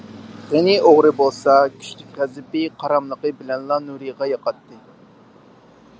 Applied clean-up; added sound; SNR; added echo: none; none; none; none.